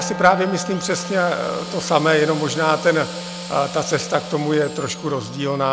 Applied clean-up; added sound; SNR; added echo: none; Drill + Wind instrument, woodwind instrument; 11 dB; none.